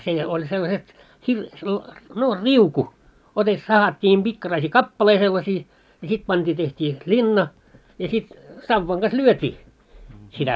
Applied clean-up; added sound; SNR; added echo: none; none; none; none.